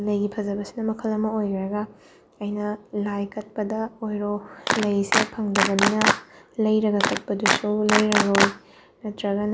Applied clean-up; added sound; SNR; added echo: none; Clapping; -1 dB; none.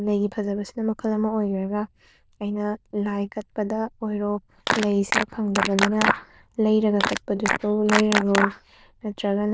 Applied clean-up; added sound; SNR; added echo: neural diffusion model UNIVERSE++.